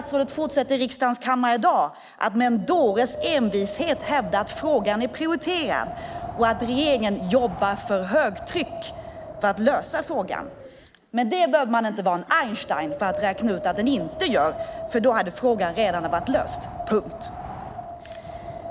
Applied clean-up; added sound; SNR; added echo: none; Wind; 12 dB; none.